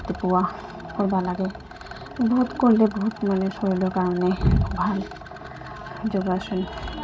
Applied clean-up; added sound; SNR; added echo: none; Rattle; 17 dB; reverberation time 0.2 s.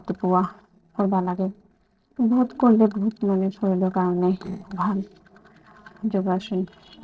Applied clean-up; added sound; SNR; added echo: neural separator model SepFormer DNS4.